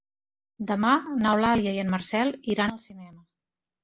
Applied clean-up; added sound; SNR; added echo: none; none; none; none.